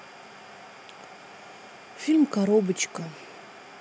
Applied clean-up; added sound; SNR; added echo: none; Domestic sounds, home sounds; 18 dB; none.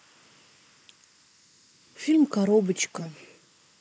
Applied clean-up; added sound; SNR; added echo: neural mask model Resemble Enhance denoiser.